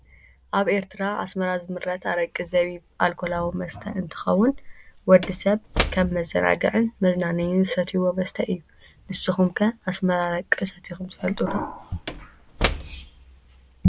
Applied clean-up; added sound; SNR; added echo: none; Slam / Wood; 11 dB; none.